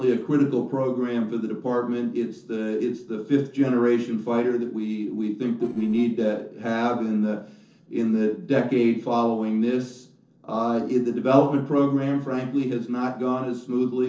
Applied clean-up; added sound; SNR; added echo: neural separator model SepFormer DNS4.